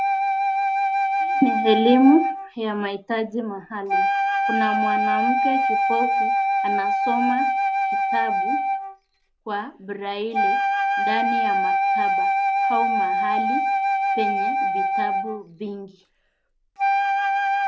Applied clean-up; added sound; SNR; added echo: none; Wind instrument, woodwind instrument; -4 dB; none.